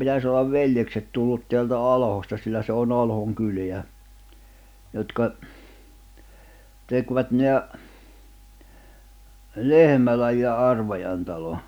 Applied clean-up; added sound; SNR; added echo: none; none; none; none.